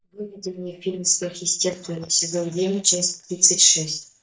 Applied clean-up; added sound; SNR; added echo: neural mask model DeepFilterNet 3.